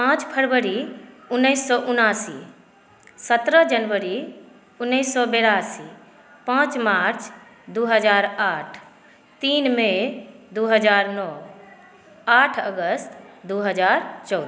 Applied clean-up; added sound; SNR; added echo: none; none; none; none.